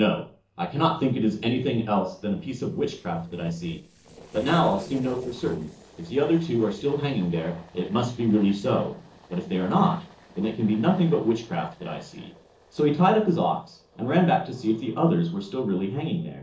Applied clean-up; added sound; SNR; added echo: neural separator model SepFormer DNS4.